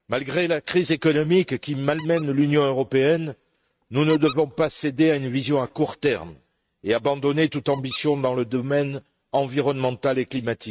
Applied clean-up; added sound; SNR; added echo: neural mask model RNNoise.